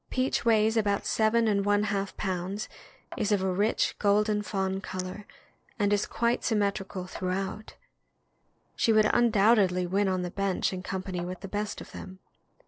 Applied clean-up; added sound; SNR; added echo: neural separator model SepFormer DNS4.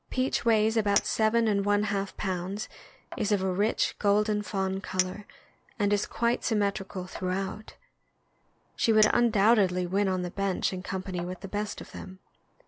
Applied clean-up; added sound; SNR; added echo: none; Chink, clink; 15 dB; none.